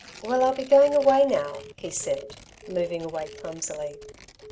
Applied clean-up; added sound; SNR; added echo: none; Telephone + Tearing; 19 dB; none.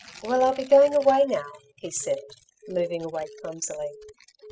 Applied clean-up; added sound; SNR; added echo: classical method spectral subtraction.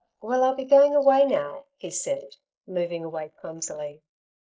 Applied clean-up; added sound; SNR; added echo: neural mask model Resemble Enhance denoiser.